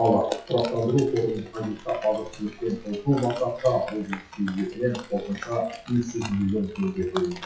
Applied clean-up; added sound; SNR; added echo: classical method WPE with log-MMSE.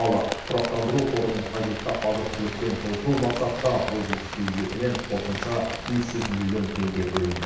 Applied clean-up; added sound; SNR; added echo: none; Rain; 8 dB; reverberation time 0.9 s.